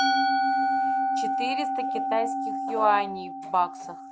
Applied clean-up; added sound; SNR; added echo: none; Musical instrument; -3 dB; none.